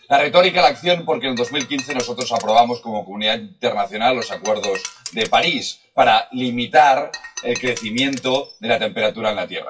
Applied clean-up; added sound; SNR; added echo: classical method WPE with log-MMSE.